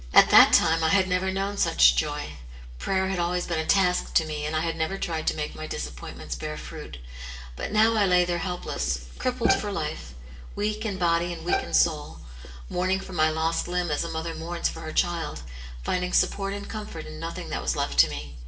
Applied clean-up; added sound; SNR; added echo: none; Bowed string instrument; 7 dB; reverberation time 0.6 s.